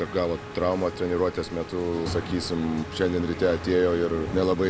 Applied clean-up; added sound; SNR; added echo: none; Stream + Bowed string instrument; 17 dB; none.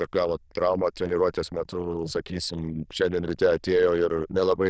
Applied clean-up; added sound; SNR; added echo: neural diffusion model UNIVERSE++.